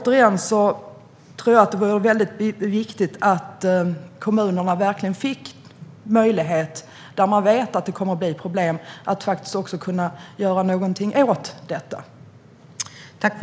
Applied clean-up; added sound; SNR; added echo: none; none; none; none.